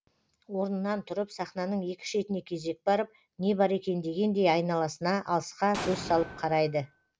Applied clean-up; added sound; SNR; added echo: none; Explosion; 10 dB; none.